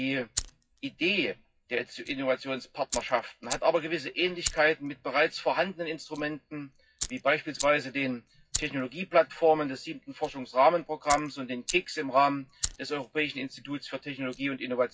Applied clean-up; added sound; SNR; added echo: classical method WPE with log-MMSE.